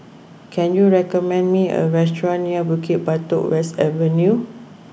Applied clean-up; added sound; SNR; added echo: none; none; none; none.